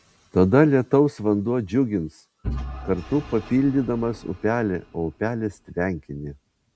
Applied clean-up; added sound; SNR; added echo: none; Engine / Vehicle; 16 dB; none.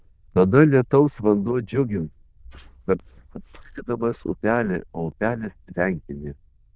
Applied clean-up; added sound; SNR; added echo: neural diffusion model UNIVERSE++.